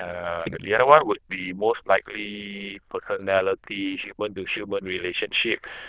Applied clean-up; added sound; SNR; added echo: neural diffusion model UNIVERSE++.